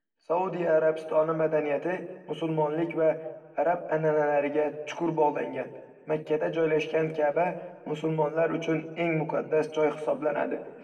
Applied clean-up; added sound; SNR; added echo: none; none; none; reverberation time 1.0 s.